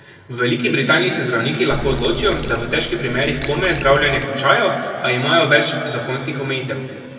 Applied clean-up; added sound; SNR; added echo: none; Water / Liquid; 10 dB; reverberation time 2.4 s.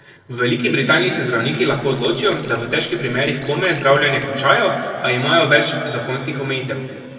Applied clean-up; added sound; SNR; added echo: neural separator model SepFormer DNS4.